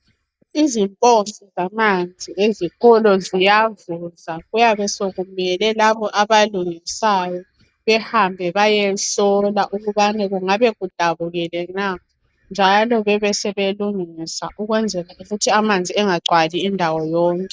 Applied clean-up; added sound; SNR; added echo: neural mask model DeepFilterNet 3.